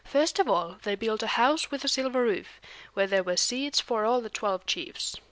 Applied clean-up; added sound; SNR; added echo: none; none; none; none.